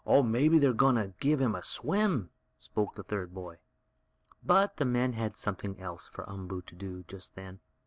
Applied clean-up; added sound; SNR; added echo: none; none; none; none.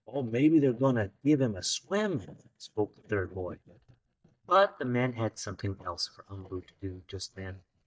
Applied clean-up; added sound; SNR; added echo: neural mask model DeepFilterNet 3.